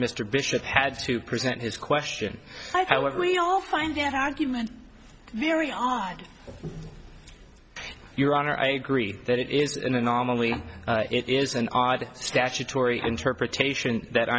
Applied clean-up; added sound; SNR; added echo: none; none; none; none.